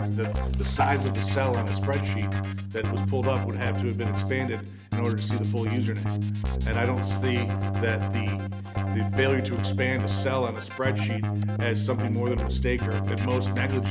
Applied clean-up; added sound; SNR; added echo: none; Keyboard (musical); -4 dB; none.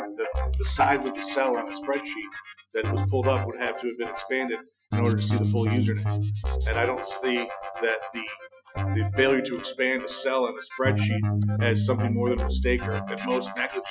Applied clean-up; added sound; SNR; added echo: classical method Wiener filter.